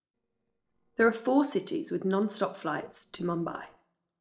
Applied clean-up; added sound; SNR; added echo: neural separator model SepFormer DNS4.